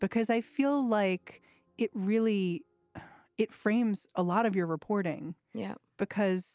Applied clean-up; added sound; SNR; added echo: none; none; none; none.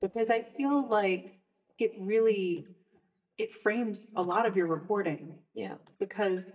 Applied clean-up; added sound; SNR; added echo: neural mask model DeepFilterNet 3.